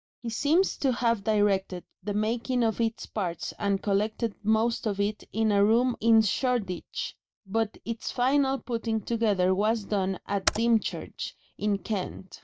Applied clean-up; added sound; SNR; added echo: neural mask model DeepFilterNet 3.